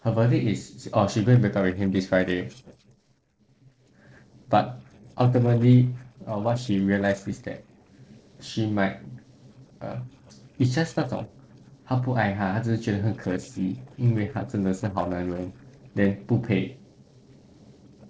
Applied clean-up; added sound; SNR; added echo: neural separator model SepFormer DNS4.